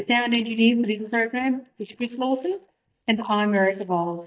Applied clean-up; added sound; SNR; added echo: neural mask model DeepFilterNet 3.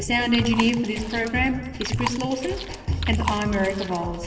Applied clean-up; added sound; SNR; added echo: none; Chewing, mastication; 10 dB; reverberation time 1.9 s.